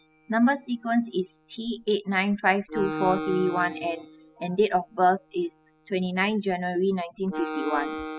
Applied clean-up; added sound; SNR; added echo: classical method spectral subtraction.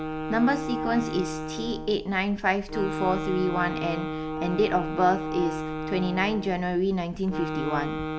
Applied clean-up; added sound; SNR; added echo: none; Wind instrument, woodwind instrument; 5 dB; none.